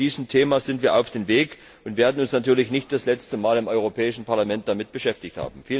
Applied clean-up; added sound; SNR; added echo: none; none; none; none.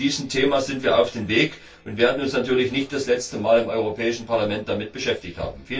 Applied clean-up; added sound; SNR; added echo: none; none; none; reverberation time 0.2 s.